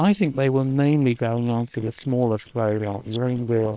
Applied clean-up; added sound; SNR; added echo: neural separator model SepFormer WHAM!.